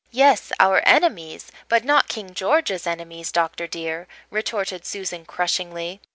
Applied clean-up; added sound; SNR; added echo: none; none; none; none.